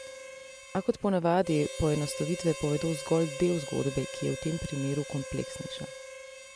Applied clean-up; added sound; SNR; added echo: none; Harmonica; 11 dB; none.